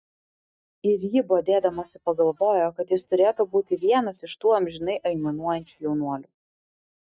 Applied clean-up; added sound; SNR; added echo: neural mask model DeepFilterNet 3.